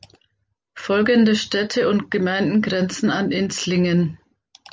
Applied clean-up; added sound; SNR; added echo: none; none; none; none.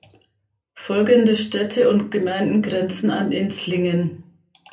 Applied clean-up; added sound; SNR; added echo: none; none; none; reverberation time 0.3 s.